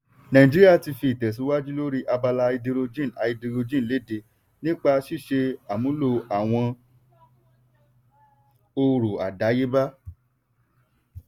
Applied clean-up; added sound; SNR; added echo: none; none; none; none.